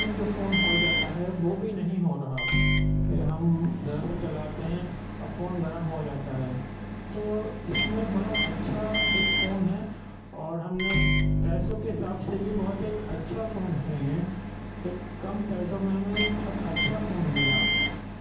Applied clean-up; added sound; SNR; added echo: none; Microwave oven; -2 dB; reverberation time 0.7 s.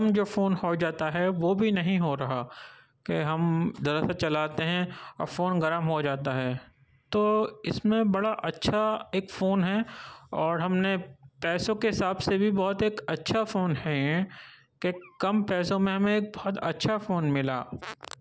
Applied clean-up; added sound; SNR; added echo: none; none; none; none.